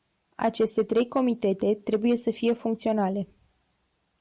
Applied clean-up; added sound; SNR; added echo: none; none; none; none.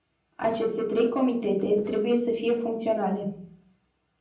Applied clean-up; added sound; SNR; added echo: none; Walk, footsteps; 18 dB; reverberation time 0.6 s.